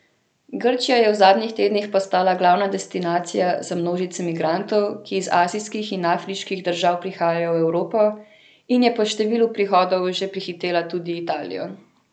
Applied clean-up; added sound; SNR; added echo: none; none; none; none.